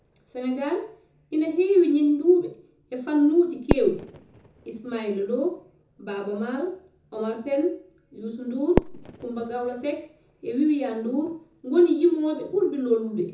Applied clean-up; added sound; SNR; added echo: none; Fireworks; 11 dB; reverberation time 0.5 s.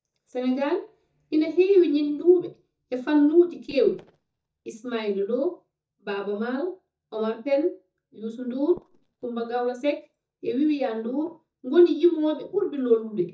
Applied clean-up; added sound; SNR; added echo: neural mask model DeepFilterNet 3.